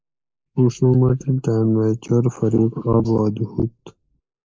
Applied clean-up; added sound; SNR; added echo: neural mask model Resemble Enhance denoiser.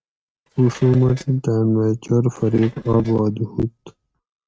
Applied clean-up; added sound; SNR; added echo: neural mask model RNNoise.